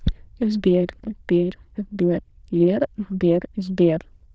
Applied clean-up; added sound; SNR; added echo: neural diffusion model UNIVERSE++.